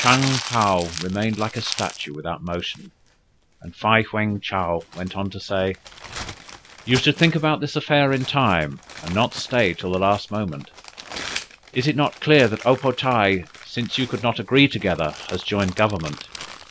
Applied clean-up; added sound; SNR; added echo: none; Crumpling, crinkling; 14 dB; none.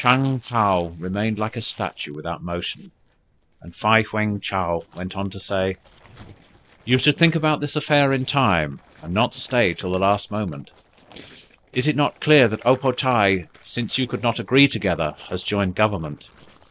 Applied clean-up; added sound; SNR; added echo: neural separator model SepFormer DNS4.